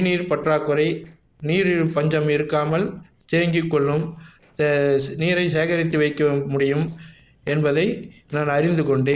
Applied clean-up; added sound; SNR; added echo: neural separator model SepFormer DNS4.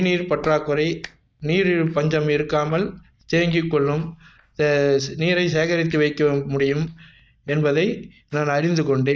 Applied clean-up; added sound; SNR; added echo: neural mask model DeepFilterNet 3.